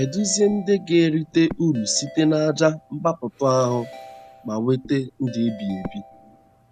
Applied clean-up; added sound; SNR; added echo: none; Ringtone / Keyboard (musical) + Breathing; 18 dB; none.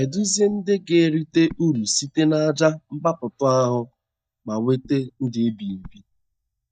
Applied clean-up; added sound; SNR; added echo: neural mask model DeepFilterNet 3.